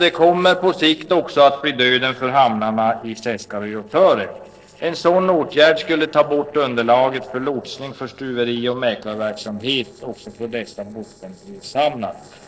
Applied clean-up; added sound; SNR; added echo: neural separator model SepFormer DNS4.